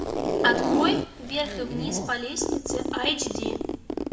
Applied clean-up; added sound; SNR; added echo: none; Zipper (clothing); -2 dB; reverberation time 0.7 s.